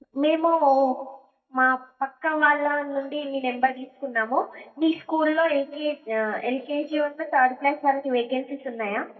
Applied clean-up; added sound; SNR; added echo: neural mask model DeepFilterNet 3.